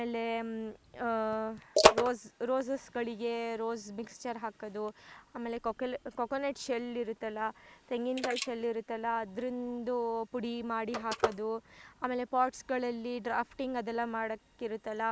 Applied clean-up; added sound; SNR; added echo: neural mask model Resemble Enhance denoiser.